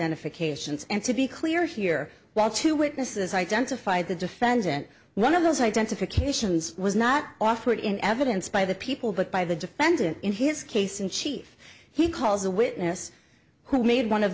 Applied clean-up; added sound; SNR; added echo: none; none; none; none.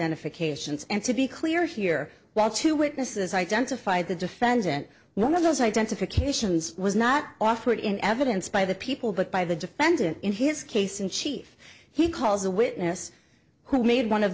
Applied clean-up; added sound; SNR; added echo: neural separator model SepFormer DNS4.